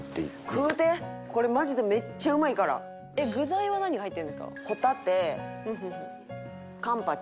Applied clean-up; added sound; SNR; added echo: none; none; none; none.